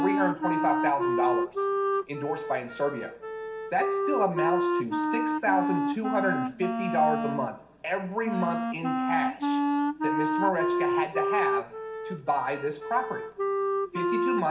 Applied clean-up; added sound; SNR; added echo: none; Wind instrument, woodwind instrument; -2 dB; reverberation time 1.2 s.